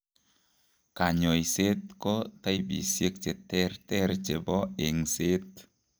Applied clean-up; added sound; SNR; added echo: none; none; none; none.